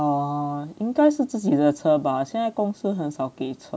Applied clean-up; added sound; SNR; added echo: none; none; none; none.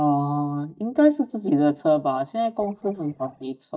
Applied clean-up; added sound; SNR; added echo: neural mask model DeepFilterNet 3.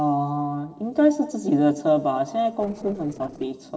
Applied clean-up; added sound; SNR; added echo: neural separator model SepFormer DNS4.